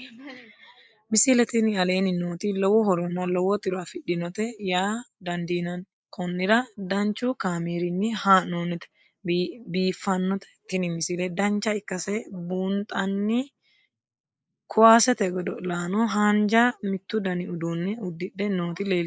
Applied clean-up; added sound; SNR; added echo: neural mask model Resemble Enhance denoiser.